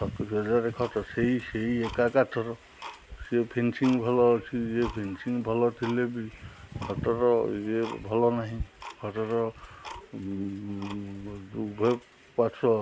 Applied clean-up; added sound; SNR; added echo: none; Tick-tock; 18 dB; none.